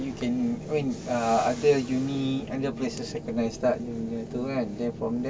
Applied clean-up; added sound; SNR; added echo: none; none; none; none.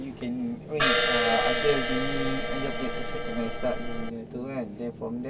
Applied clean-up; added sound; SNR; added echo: none; Crash cymbal; -4 dB; none.